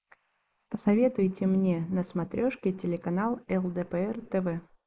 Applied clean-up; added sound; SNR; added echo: neural mask model Resemble Enhance denoiser.